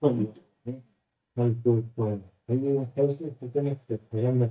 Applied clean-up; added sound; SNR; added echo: neural mask model DeepFilterNet 3.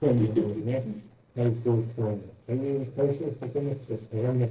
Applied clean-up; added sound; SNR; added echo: neural separator model SepFormer DNS4.